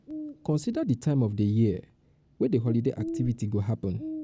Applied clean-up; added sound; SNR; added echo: none; Bird; 13 dB; none.